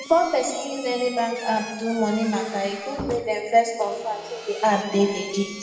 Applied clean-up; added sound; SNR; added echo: none; Squeak / Slam; 15 dB; reverberation time 1.2 s.